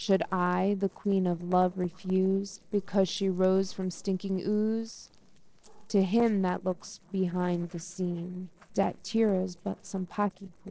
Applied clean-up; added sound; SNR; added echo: neural separator model SepFormer DNS4.